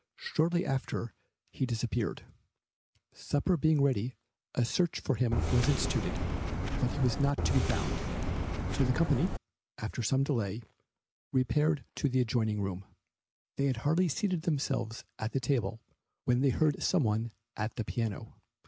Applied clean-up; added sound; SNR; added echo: none; Subway, metro, underground; 0 dB; none.